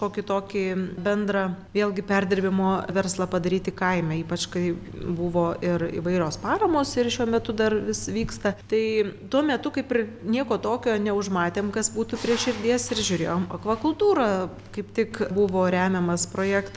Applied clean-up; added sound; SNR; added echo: none; none; none; none.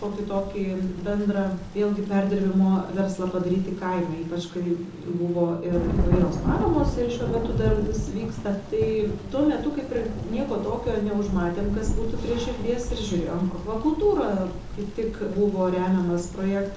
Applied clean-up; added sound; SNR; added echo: none; Thunder / Rain; 6 dB; reverberation time 1.0 s.